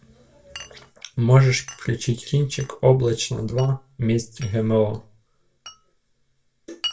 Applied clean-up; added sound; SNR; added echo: none; Glass; 19 dB; reverberation time 0.2 s.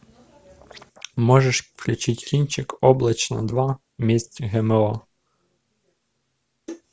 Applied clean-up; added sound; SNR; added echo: none; none; none; none.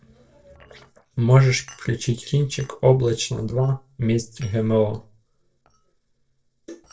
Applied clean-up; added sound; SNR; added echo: neural separator model SepFormer DNS4.